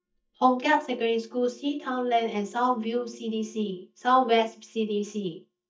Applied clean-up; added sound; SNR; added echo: neural mask model DeepFilterNet 3.